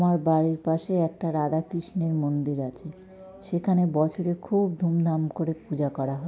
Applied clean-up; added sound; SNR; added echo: none; none; none; none.